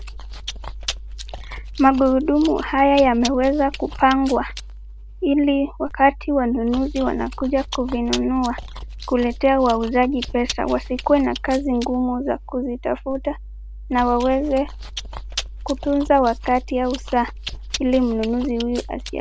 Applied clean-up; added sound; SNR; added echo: none; Chewing, mastication; 12 dB; none.